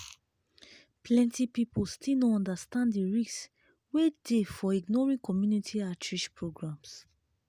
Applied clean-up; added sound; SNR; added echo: none; none; none; none.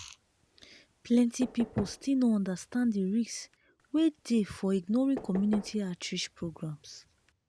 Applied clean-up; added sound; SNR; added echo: none; Knock / Wood; 17 dB; none.